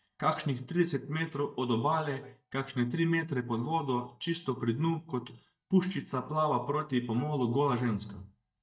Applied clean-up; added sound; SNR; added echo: neural mask model DeepFilterNet 3.